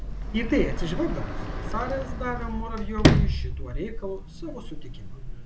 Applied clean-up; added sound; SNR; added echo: none; Sliding door; -5 dB; none.